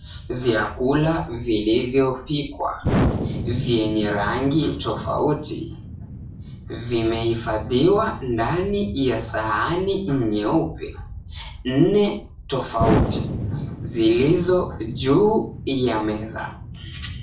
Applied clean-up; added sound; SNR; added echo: none; Explosion; 7 dB; reverberation time 0.3 s.